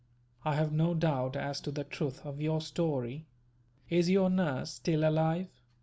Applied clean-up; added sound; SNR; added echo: none; none; none; none.